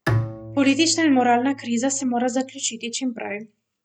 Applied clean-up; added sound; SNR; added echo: none; Bowed string instrument; 9 dB; none.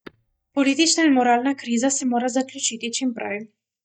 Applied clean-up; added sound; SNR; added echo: neural mask model DeepFilterNet 3.